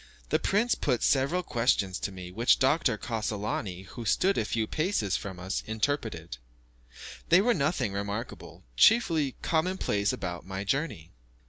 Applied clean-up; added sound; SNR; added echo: none; none; none; none.